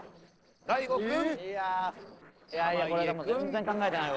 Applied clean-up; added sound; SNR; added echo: neural separator model SepFormer DNS4.